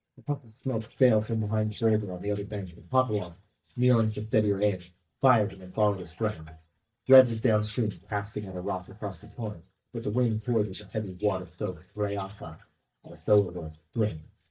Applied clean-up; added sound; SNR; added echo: neural mask model DeepFilterNet 3.